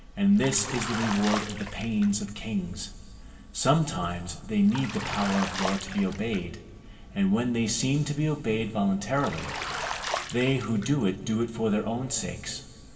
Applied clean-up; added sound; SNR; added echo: none; Bathtub (filling or washing); 9 dB; reverberation time 2.6 s.